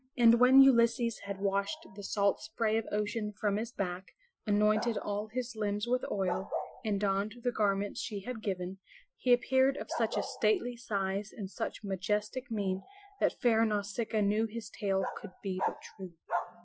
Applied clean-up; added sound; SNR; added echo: classical method Wiener filter.